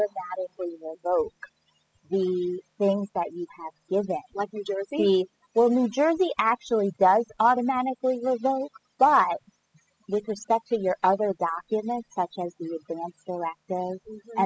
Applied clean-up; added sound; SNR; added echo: classical method spectral subtraction.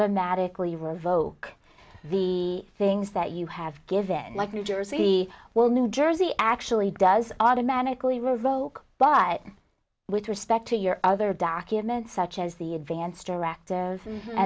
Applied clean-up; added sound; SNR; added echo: none; none; none; none.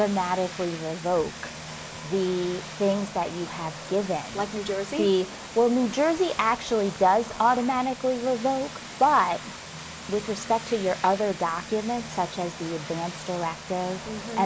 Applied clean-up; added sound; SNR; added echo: none; Vehicle; 13 dB; none.